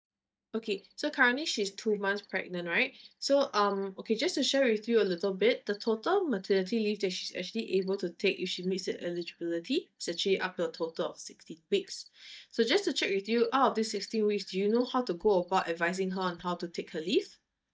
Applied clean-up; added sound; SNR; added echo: neural mask model DeepFilterNet 3.